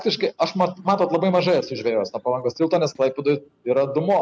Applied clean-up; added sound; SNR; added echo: none; none; none; none.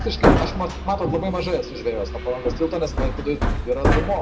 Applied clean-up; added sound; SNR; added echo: none; Hammer; -2 dB; reverberation time 0.6 s.